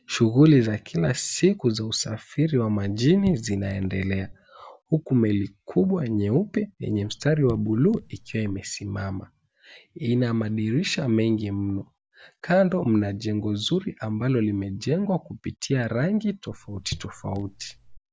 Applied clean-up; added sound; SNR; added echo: none; Raindrop / Drip; 17 dB; none.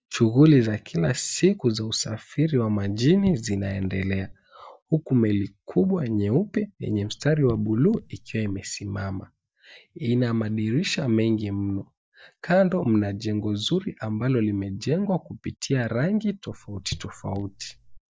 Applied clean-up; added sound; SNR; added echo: neural mask model DeepFilterNet 3.